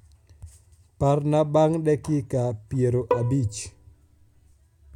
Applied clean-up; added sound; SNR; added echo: none; Bowed string instrument; 7 dB; none.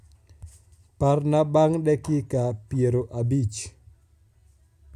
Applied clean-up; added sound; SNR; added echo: none; none; none; none.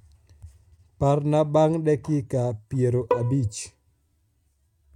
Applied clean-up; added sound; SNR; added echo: neural mask model RNNoise.